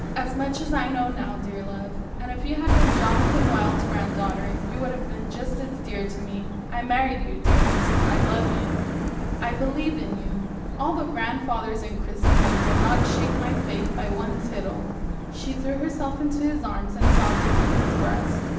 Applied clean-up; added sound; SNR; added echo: none; Car passing by; -5 dB; reverberation time 0.7 s.